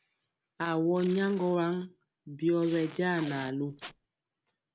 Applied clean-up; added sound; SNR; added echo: none; Packing tape, duct tape; 19 dB; none.